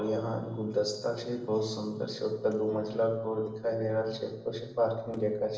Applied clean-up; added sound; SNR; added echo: none; none; none; reverberation time 0.9 s.